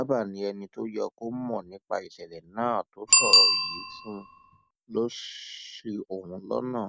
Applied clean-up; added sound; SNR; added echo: none; Bicycle bell; -4 dB; none.